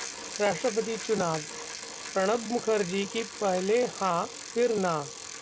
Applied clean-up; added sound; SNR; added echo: none; Bicycle; 10 dB; none.